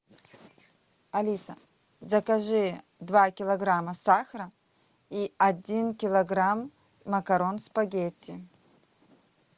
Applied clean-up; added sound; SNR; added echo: none; none; none; none.